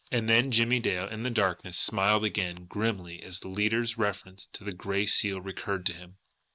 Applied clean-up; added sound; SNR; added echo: neural mask model Resemble Enhance denoiser.